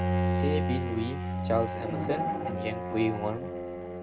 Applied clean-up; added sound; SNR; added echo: none; Bowed string instrument; -2 dB; reverberation time 0.2 s.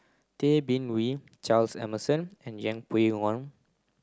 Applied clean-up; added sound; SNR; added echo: none; none; none; none.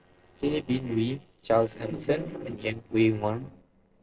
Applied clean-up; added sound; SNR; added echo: neural separator model SepFormer DNS4.